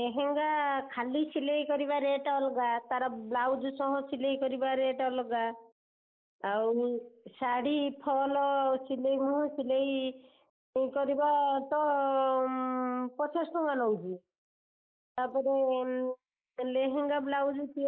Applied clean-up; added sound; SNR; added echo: neural mask model Resemble Enhance denoiser.